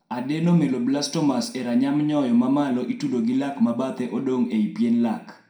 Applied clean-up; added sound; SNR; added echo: none; none; none; reverberation time 0.4 s.